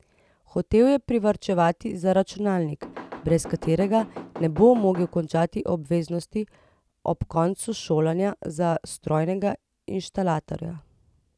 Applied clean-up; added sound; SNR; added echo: none; Knock / Wood; 14 dB; none.